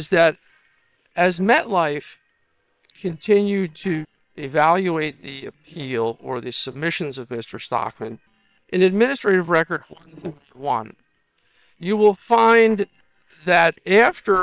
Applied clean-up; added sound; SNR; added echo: neural separator model SepFormer WHAM!.